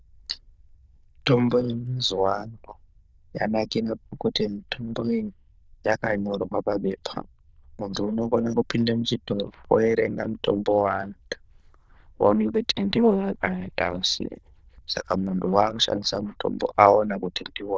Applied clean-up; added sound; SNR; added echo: neural diffusion model UNIVERSE++.